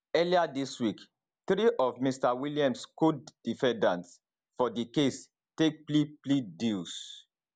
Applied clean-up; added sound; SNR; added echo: none; none; none; none.